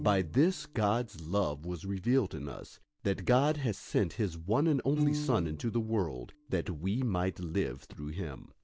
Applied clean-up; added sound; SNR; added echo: none; Piano; 12 dB; none.